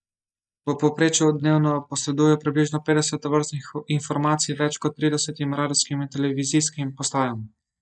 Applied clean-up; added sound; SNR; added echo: neural mask model DeepFilterNet 3.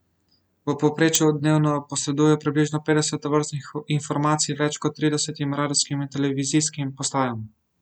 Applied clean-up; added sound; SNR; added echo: none; none; none; none.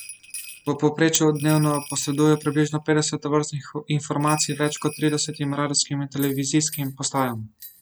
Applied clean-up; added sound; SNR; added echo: none; Bell; 18 dB; none.